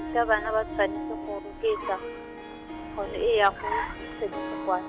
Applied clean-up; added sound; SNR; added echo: none; Harp + Car; 6 dB; none.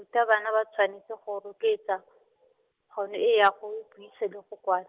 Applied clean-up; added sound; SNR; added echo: none; none; none; none.